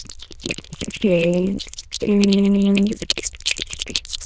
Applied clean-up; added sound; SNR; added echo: neural diffusion model UNIVERSE++.